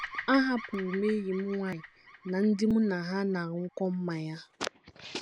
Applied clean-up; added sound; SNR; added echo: none; Bird vocalization, bird call, bird song; 16 dB; none.